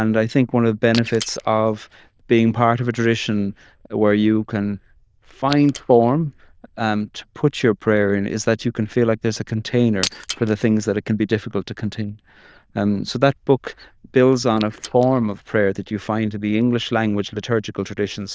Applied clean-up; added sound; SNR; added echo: neural diffusion model UNIVERSE++.